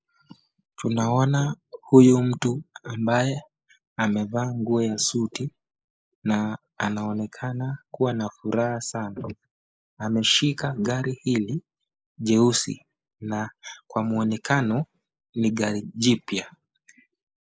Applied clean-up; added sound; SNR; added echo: neural mask model Resemble Enhance denoiser.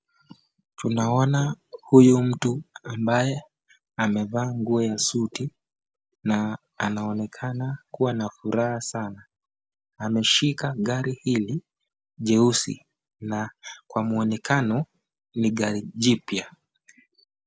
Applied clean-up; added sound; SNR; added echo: none; none; none; none.